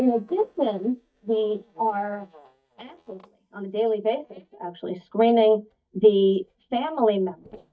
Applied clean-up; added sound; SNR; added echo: neural mask model DeepFilterNet 3.